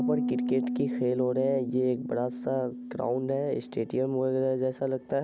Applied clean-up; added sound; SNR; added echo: none; Piano; 5 dB; none.